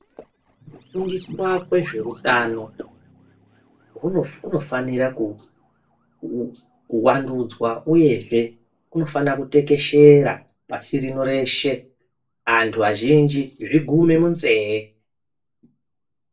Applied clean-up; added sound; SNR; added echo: neural separator model SepFormer DNS4.